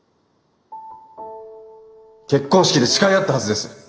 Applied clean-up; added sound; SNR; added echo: none; none; none; reverberation time 1.4 s.